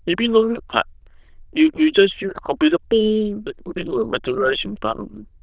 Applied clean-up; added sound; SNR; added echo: neural diffusion model UNIVERSE++.